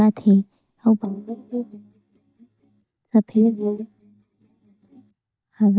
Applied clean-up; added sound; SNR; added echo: neural mask model DeepFilterNet 3.